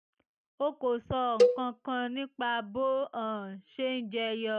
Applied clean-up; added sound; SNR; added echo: neural mask model RNNoise.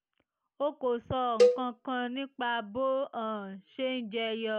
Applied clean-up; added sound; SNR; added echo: none; Cowbell; -3 dB; none.